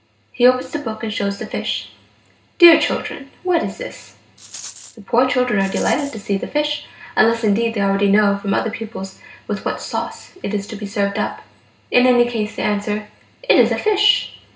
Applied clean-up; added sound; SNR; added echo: none; Rattle; 16 dB; reverberation time 0.2 s.